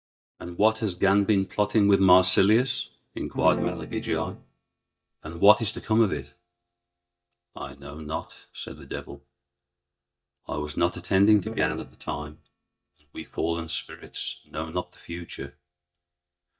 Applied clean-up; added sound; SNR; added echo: neural mask model DeepFilterNet 3.